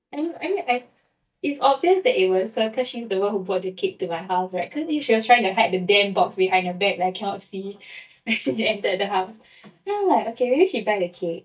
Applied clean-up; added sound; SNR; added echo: neural mask model DeepFilterNet 3.